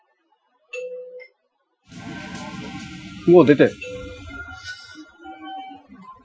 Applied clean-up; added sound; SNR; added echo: classical method Wiener filter.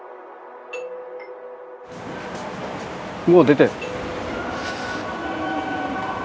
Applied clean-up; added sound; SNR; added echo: none; Doorbell; 16 dB; none.